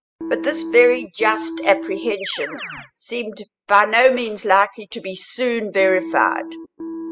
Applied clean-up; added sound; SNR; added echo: classical method spectral subtraction.